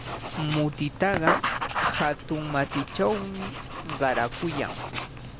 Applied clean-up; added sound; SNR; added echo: none; Writing; 3 dB; none.